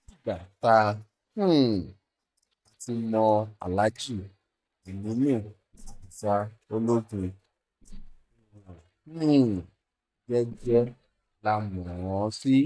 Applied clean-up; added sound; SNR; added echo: neural mask model DeepFilterNet 3.